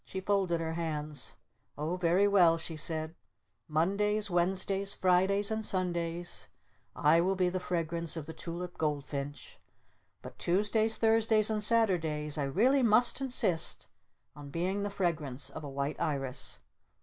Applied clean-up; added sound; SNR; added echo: none; none; none; none.